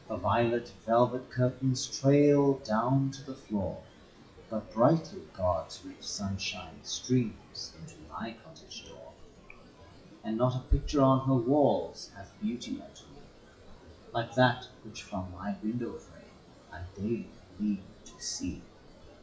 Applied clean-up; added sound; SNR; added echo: classical method WPE with log-MMSE.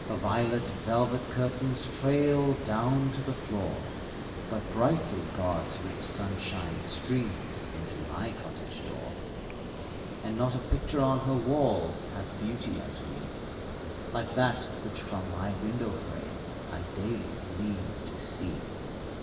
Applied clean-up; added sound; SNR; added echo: none; Water; 6 dB; reverberation time 1.2 s.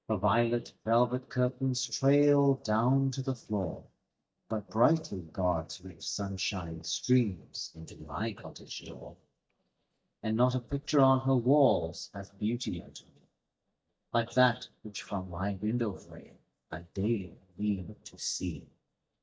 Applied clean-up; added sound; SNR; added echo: neural mask model DeepFilterNet 3.